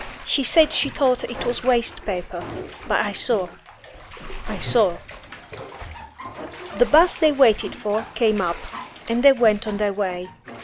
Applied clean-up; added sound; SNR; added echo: none; Bathtub (filling or washing); 14 dB; none.